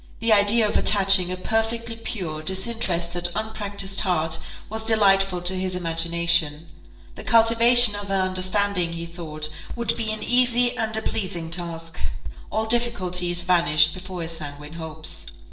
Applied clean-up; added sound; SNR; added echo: neural separator model SepFormer DNS4.